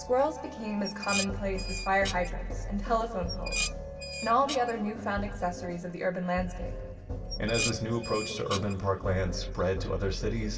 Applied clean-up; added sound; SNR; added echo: none; Dishes, pots, and pans; 9 dB; reverberation time 1.8 s.